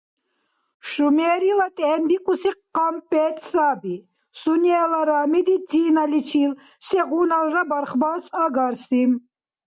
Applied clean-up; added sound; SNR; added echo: none; none; none; none.